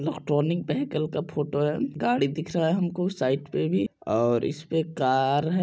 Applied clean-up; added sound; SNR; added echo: none; none; none; none.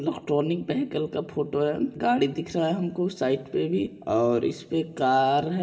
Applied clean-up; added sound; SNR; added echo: none; none; none; reverberation time 2.8 s.